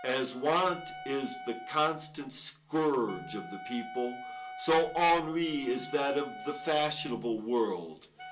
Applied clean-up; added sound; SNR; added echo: none; Wind instrument, woodwind instrument; 14 dB; reverberation time 0.2 s.